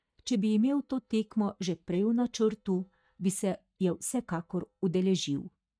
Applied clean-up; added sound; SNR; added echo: neural mask model DeepFilterNet 3.